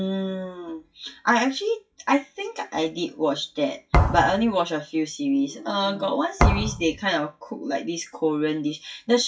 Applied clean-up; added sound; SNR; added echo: classical method WPE with log-MMSE.